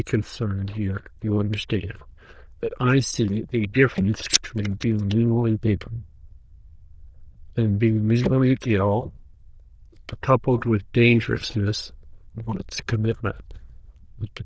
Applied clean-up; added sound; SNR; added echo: neural diffusion model UNIVERSE++.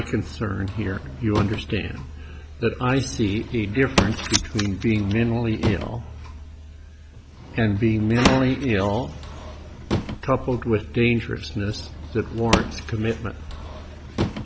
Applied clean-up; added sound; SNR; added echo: none; Drawer open or close / Wood; 7 dB; none.